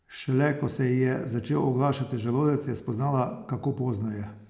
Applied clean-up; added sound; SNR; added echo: none; none; none; none.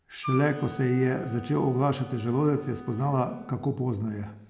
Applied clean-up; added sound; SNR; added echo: none; Wind instrument, woodwind instrument; 15 dB; none.